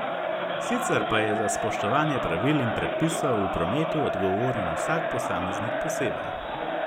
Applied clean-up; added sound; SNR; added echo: none; Crowd; 0 dB; none.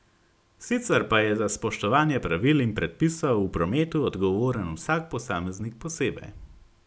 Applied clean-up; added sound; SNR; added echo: none; none; none; none.